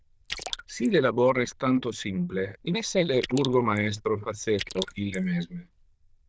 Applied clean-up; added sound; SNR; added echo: neural diffusion model UNIVERSE++.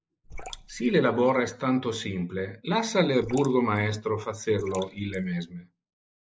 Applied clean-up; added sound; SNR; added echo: neural mask model Resemble Enhance denoiser.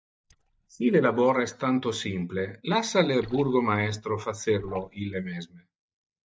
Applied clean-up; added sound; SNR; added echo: neural mask model DeepFilterNet 3.